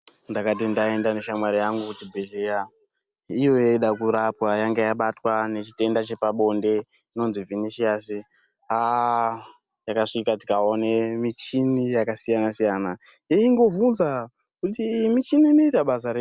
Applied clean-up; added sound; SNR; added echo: none; none; none; none.